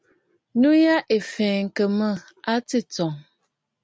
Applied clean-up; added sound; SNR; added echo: none; none; none; none.